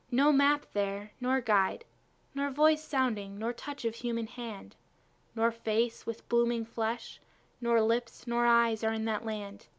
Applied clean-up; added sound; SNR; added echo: none; none; none; none.